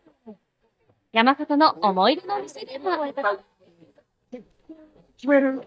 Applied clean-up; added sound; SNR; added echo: neural mask model DeepFilterNet 3.